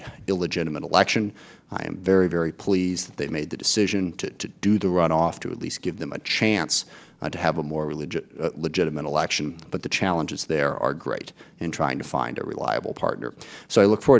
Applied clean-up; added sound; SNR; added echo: none; none; none; none.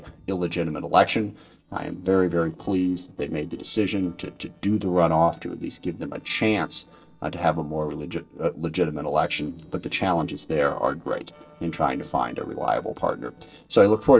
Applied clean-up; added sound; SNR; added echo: neural separator model SepFormer DNS4.